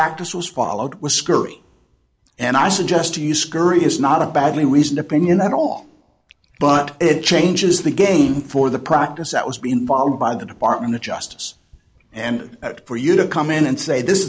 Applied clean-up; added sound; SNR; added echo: none; none; none; none.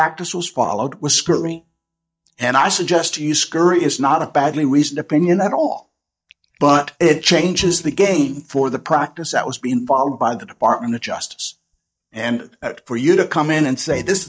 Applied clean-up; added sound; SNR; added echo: neural mask model DeepFilterNet 3.